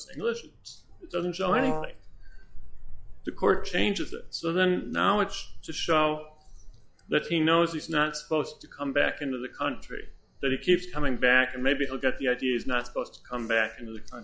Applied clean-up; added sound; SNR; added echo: classical method log-MMSE.